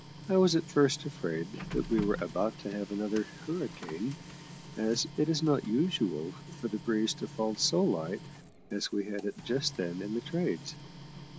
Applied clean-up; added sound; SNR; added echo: none; Printer; 14 dB; none.